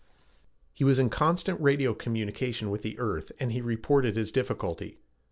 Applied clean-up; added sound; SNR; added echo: none; none; none; none.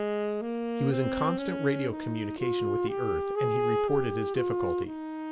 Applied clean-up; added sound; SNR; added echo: none; Wind instrument, woodwind instrument; -2 dB; none.